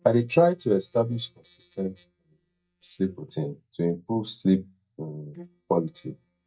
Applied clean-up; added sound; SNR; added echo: neural mask model DeepFilterNet 3.